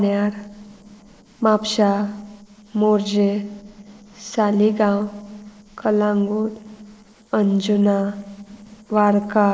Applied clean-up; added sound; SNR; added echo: neural mask model Resemble Enhance denoiser.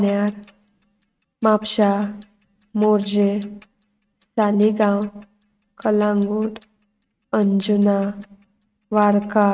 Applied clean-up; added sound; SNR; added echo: neural mask model RNNoise.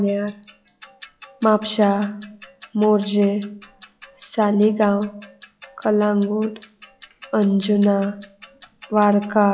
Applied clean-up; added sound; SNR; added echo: classical method log-MMSE.